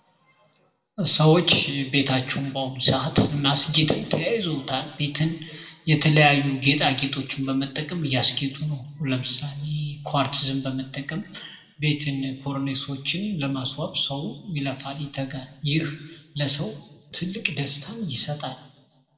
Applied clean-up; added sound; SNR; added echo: none; none; none; reverberation time 0.8 s.